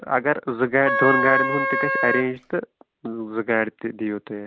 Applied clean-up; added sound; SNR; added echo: none; Wind instrument, woodwind instrument; -1 dB; none.